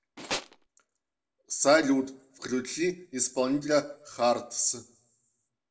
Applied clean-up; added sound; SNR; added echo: none; Tools; 6 dB; reverberation time 0.3 s.